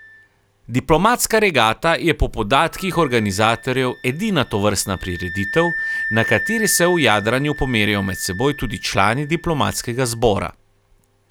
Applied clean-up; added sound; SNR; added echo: none; Wind instrument, woodwind instrument; 12 dB; none.